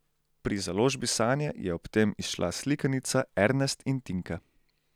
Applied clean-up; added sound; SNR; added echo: none; none; none; none.